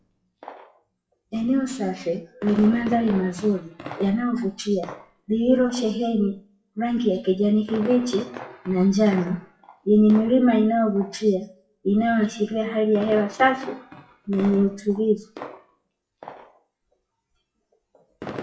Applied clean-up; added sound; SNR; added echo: classical method WPE with log-MMSE.